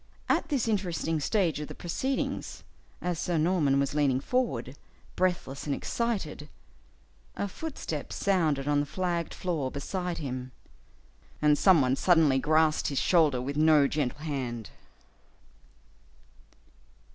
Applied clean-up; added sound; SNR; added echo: none; none; none; none.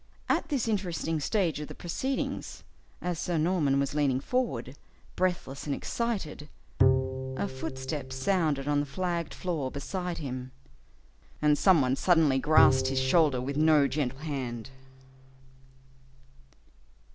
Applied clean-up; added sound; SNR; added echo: none; Bowed string instrument; 4 dB; none.